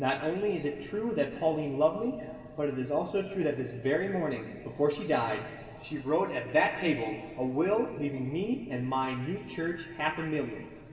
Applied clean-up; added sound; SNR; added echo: none; none; none; reverberation time 2.8 s.